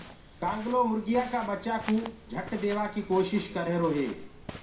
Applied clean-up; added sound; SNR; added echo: none; Walk, footsteps; 16 dB; reverberation time 0.5 s.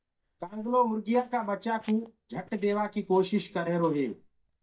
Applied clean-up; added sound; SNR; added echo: neural mask model DeepFilterNet 3.